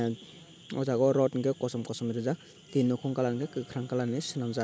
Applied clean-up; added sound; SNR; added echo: none; none; none; none.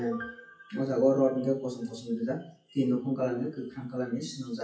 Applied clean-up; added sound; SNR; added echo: classical method WPE with log-MMSE.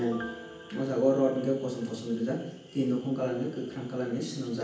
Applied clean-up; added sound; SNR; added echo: none; Piano; 18 dB; reverberation time 0.9 s.